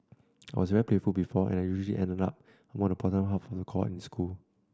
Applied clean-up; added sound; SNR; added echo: none; none; none; none.